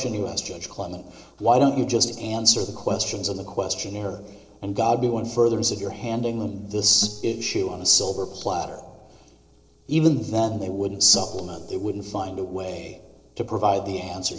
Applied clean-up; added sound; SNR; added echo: neural separator model SepFormer DNS4.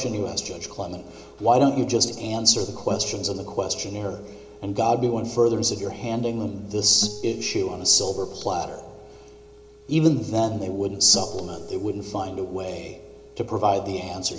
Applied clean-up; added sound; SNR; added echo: none; Acoustic guitar; 17 dB; reverberation time 0.9 s.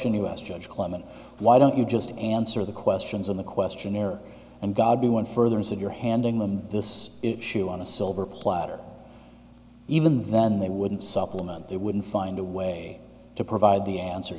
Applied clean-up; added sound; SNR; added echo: none; none; none; none.